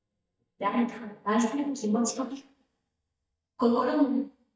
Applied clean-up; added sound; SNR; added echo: neural mask model DeepFilterNet 3.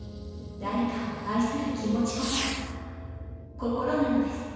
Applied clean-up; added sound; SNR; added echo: none; Fireworks; 13 dB; reverberation time 1.9 s.